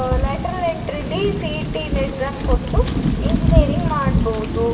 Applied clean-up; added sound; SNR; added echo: none; Thunder / Rain; -5 dB; reverberation time 1.2 s.